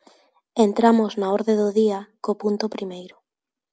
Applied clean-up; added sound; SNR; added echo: none; none; none; none.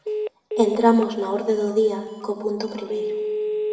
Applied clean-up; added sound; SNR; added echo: none; Telephone; 6 dB; reverberation time 1.7 s.